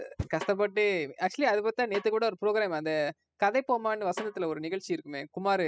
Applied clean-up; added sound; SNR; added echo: classical method spectral subtraction.